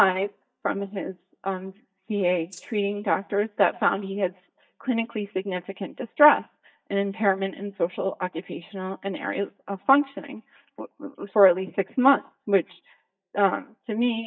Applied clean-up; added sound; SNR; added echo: neural mask model DeepFilterNet 3.